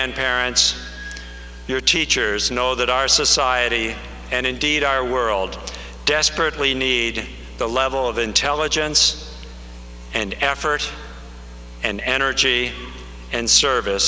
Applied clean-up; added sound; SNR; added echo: none; none; none; none.